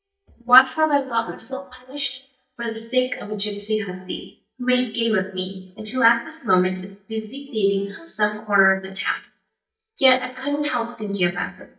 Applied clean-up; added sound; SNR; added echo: neural mask model DeepFilterNet 3.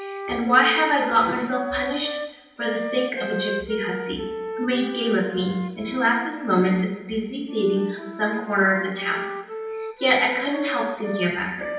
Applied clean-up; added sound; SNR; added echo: none; Wind instrument, woodwind instrument; 9 dB; reverberation time 0.9 s.